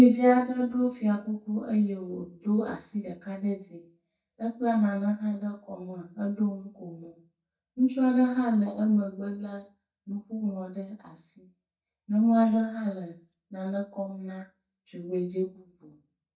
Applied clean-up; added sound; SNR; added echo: neural mask model DeepFilterNet 3.